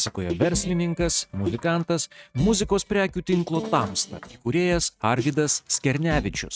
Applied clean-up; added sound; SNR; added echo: neural mask model RNNoise.